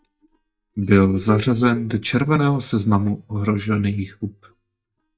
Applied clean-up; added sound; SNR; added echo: neural mask model DeepFilterNet 3.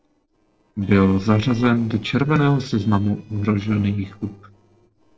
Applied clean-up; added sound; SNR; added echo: neural separator model SepFormer DNS4.